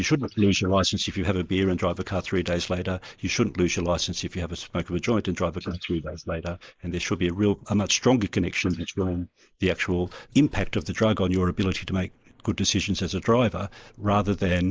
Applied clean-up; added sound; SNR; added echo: neural mask model Resemble Enhance denoiser.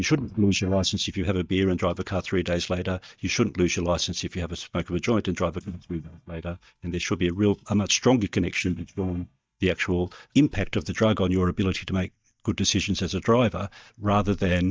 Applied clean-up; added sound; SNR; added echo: neural mask model DeepFilterNet 3.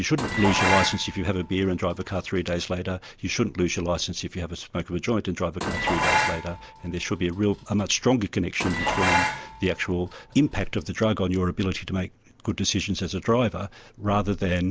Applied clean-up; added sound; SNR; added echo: none; Dishes, pots, and pans; 3 dB; none.